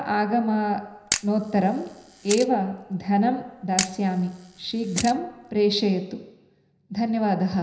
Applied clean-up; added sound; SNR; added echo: none; Camera; 10 dB; reverberation time 0.9 s.